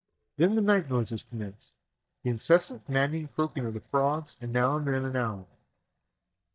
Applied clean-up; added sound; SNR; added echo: neural mask model DeepFilterNet 3.